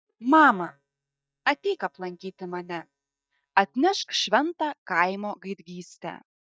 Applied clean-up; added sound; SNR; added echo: neural mask model DeepFilterNet 3.